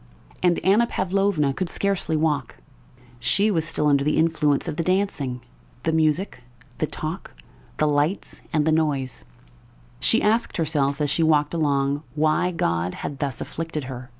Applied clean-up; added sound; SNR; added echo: none; none; none; none.